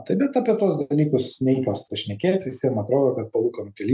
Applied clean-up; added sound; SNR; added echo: none; none; none; none.